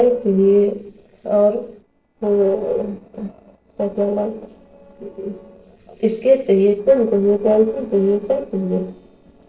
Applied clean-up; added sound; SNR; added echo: neural separator model SepFormer DNS4.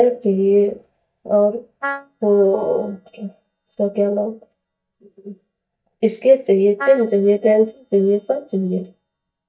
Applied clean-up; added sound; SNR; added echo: neural mask model DeepFilterNet 3.